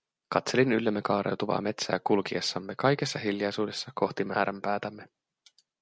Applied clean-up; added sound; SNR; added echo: none; none; none; none.